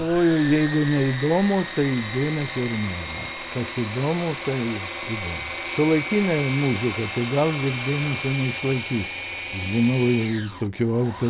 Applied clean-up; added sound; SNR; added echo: none; Engine / Mechanisms; 9 dB; none.